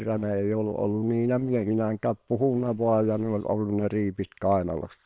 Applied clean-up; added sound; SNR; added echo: neural separator model SepFormer WHAM!.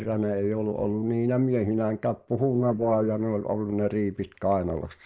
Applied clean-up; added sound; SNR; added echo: neural mask model Resemble Enhance denoiser.